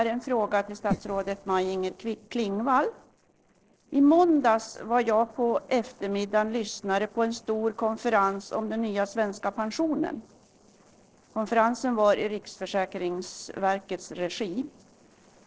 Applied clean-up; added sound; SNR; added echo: neural separator model SepFormer DNS4.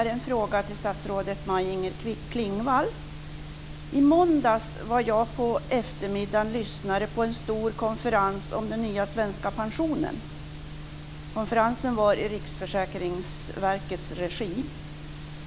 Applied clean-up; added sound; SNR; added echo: none; none; none; none.